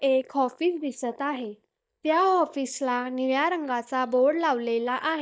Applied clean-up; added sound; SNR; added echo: neural mask model DeepFilterNet 3.